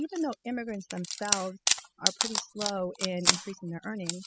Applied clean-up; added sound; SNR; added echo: classical method spectral subtraction.